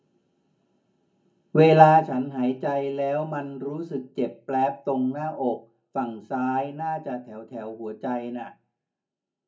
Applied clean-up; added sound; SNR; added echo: none; none; none; reverberation time 0.3 s.